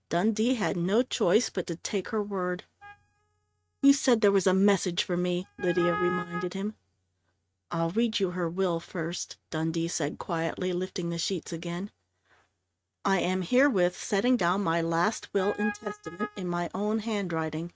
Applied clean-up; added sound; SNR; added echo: neural mask model RNNoise.